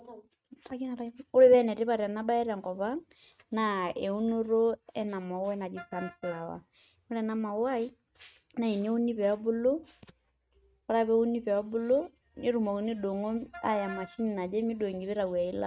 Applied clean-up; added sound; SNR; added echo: neural mask model RNNoise.